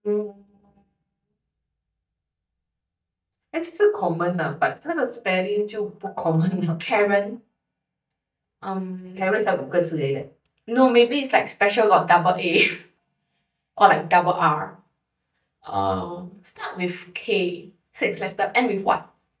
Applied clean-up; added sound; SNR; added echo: neural mask model DeepFilterNet 3.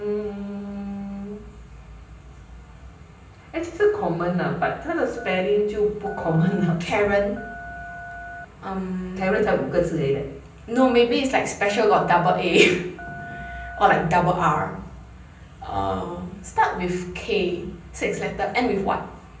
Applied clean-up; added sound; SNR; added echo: none; Telephone; 15 dB; reverberation time 0.6 s.